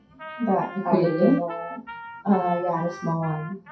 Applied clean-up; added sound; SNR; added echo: classical method WPE with log-MMSE.